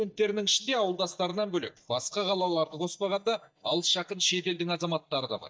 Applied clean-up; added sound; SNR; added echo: neural mask model DeepFilterNet 3.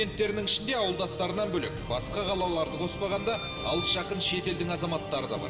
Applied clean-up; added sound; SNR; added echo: none; Bowed string instrument; 13 dB; reverberation time 2.6 s.